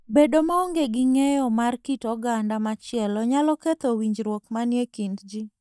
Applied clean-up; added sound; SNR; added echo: neural mask model DeepFilterNet 3.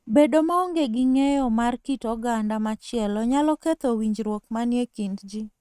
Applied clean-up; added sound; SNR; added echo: neural mask model RNNoise.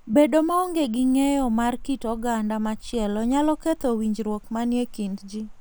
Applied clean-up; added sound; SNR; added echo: none; Rain; 14 dB; none.